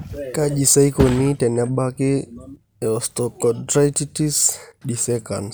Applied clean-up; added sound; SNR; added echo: none; Thump, thud; 14 dB; none.